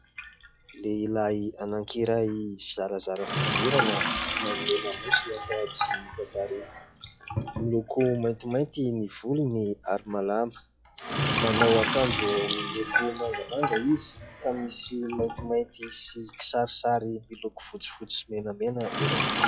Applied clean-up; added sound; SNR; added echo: classical method log-MMSE.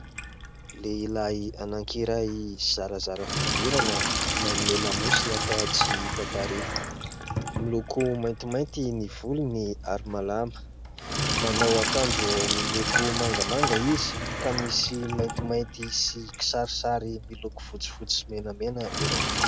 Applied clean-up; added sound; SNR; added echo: none; Sink (filling or washing); 0 dB; none.